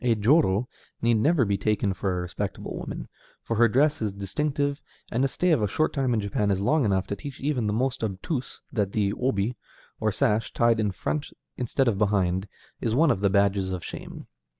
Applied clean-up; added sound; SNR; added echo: none; none; none; none.